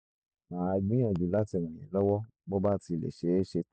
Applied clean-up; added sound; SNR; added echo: none; none; none; none.